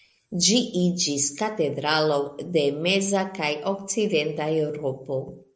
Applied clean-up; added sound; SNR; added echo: none; none; none; none.